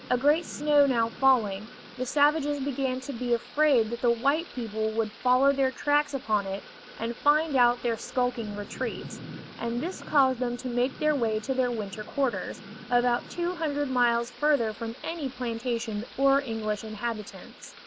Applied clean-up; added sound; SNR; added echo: none; Thunder / Rain; 18 dB; none.